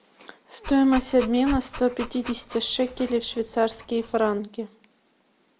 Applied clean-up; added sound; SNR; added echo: none; Dog; 14 dB; none.